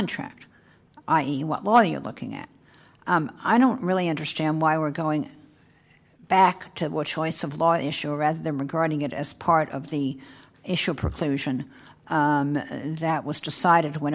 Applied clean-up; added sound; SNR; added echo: none; none; none; none.